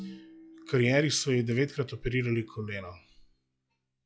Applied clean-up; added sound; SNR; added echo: classical method log-MMSE.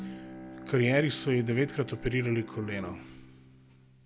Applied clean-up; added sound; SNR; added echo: none; Bowed string instrument; 14 dB; none.